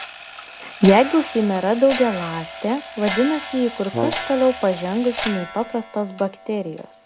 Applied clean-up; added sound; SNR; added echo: none; Brass instrument + Clock; 10 dB; none.